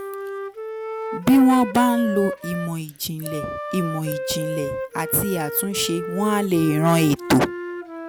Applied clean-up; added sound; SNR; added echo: none; Wind instrument, woodwind instrument; 8 dB; none.